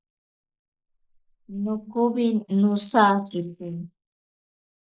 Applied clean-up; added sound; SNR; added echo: neural mask model Resemble Enhance denoiser.